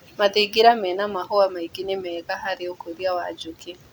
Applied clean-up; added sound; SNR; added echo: none; none; none; none.